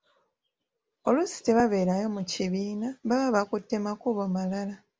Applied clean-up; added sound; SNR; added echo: none; none; none; none.